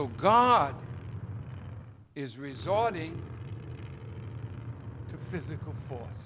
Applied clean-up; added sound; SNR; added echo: none; Truck; 9 dB; none.